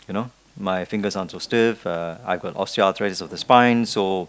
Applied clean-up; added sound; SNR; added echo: none; none; none; none.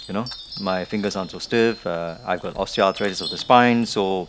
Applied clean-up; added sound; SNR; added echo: none; Chime; 17 dB; none.